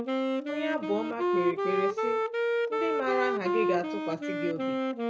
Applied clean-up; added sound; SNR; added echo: none; Wind instrument, woodwind instrument; -4 dB; none.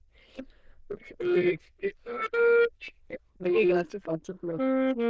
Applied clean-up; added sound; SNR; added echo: neural diffusion model UNIVERSE++.